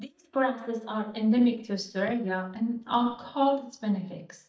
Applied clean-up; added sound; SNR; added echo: neural mask model DeepFilterNet 3.